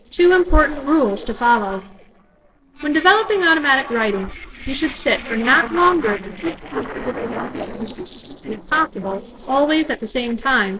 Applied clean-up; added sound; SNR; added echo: neural separator model SepFormer DNS4.